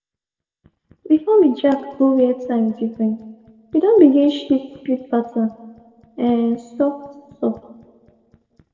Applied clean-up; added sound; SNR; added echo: none; none; none; reverberation time 1.3 s.